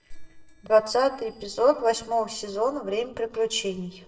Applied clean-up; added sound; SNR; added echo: neural separator model SepFormer DNS4.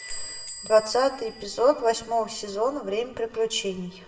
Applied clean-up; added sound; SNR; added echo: none; Door / Bell; 17 dB; reverberation time 0.6 s.